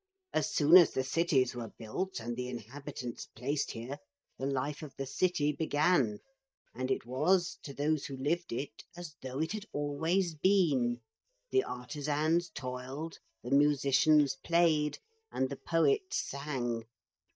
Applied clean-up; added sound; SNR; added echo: neural mask model DeepFilterNet 3.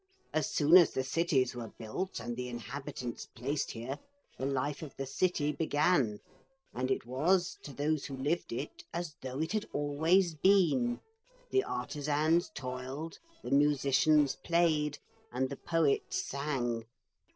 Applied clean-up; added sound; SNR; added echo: neural separator model SepFormer DNS4.